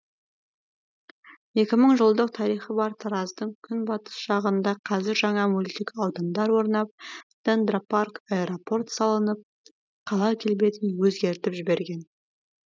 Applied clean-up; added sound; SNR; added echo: none; none; none; none.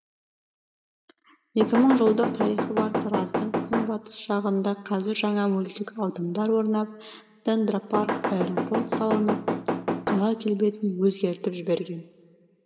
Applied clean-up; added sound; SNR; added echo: none; Knock / Wood; 2 dB; reverberation time 1.5 s.